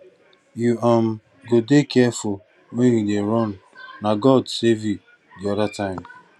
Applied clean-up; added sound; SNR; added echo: none; none; none; none.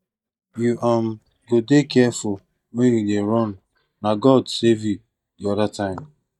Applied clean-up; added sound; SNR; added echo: neural mask model DeepFilterNet 3.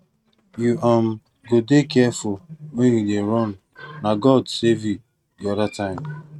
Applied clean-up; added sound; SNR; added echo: neural mask model RNNoise.